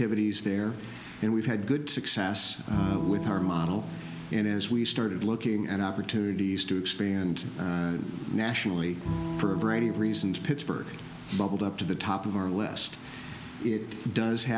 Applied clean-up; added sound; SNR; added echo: none; Bowed string instrument; 11 dB; none.